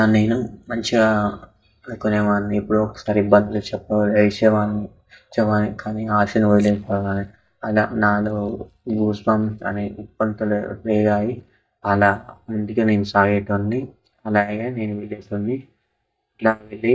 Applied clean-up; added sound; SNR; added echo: neural mask model DeepFilterNet 3.